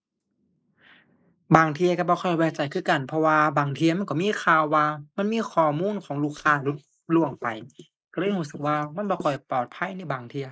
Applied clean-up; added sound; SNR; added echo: neural mask model Resemble Enhance denoiser.